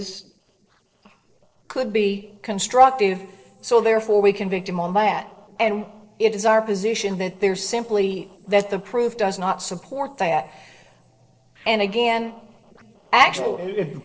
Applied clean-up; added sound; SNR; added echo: neural separator model SepFormer DNS4.